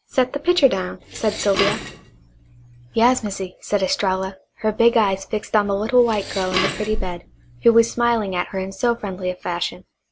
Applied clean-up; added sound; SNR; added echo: none; Dishes, pots, and pans; 9 dB; none.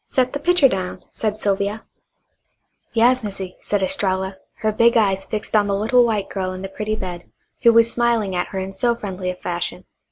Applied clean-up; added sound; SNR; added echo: none; none; none; none.